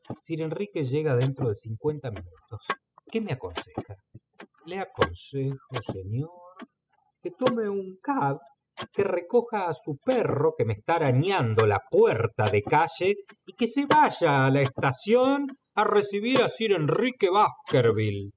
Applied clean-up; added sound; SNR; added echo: classical method spectral subtraction.